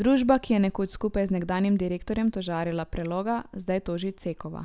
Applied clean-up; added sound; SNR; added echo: none; none; none; none.